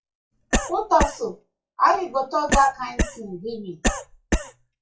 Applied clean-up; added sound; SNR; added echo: classical method WPE with log-MMSE.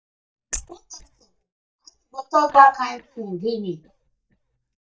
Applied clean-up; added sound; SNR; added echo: neural mask model DeepFilterNet 3.